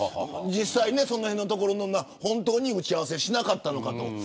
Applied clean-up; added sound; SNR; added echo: none; none; none; none.